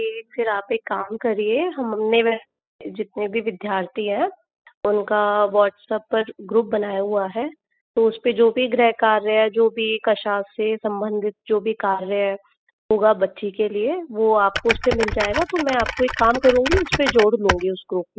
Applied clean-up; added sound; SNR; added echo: classical method spectral subtraction.